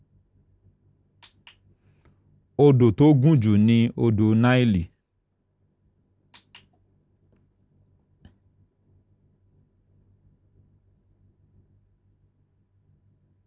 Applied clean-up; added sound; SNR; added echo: none; none; none; none.